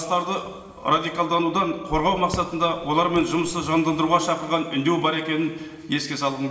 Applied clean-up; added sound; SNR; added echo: none; Raindrop / Drip; 16 dB; reverberation time 2.2 s.